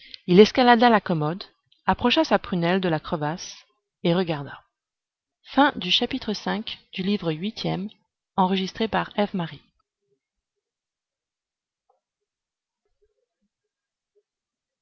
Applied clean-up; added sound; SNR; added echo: none; none; none; none.